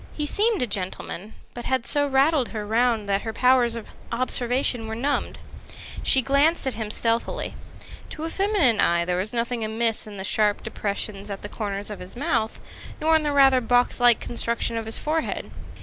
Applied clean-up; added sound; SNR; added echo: none; Waves, surf; 12 dB; none.